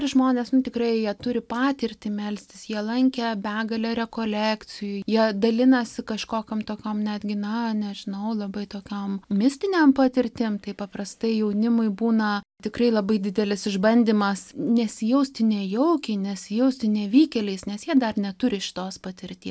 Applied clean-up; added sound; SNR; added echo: none; none; none; none.